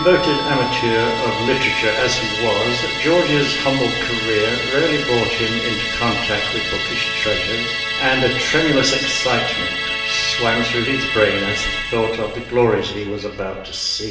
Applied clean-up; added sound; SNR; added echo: none; Musical instrument; 3 dB; reverberation time 0.9 s.